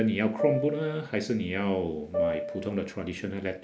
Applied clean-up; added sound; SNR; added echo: none; Piano; 0 dB; none.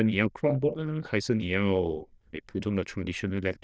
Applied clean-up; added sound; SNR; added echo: neural diffusion model UNIVERSE++.